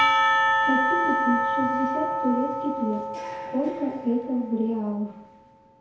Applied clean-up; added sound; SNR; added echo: none; Church bell / Percussion; -2 dB; reverberation time 2.3 s.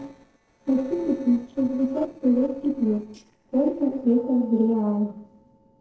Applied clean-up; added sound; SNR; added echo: neural separator model SepFormer DNS4.